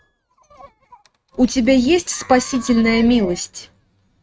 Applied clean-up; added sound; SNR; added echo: neural mask model RNNoise.